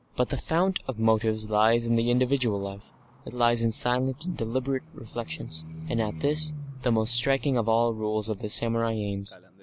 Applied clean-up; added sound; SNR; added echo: none; Livestock, farm animals, working animals; 18 dB; none.